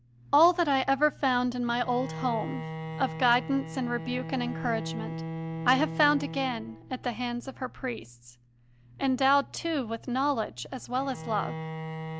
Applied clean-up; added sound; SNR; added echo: none; Bowed string instrument; 10 dB; none.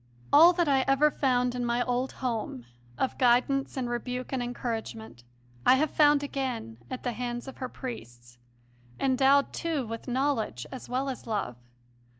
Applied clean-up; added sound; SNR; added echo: none; none; none; none.